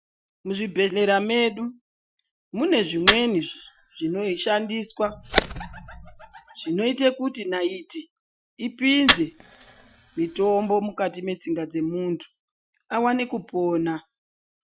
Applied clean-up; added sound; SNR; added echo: classical method Wiener filter.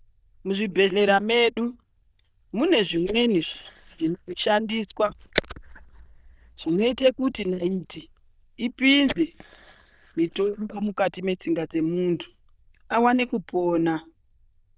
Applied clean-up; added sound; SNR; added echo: neural diffusion model UNIVERSE++.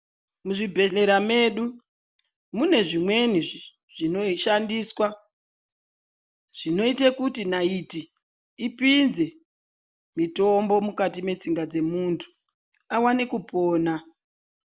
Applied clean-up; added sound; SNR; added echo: none; none; none; none.